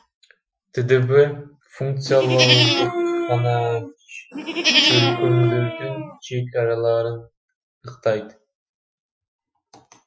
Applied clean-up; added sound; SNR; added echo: classical method Wiener filter.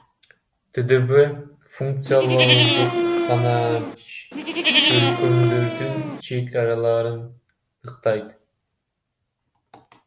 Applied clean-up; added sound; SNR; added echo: none; Livestock, farm animals, working animals; -2 dB; none.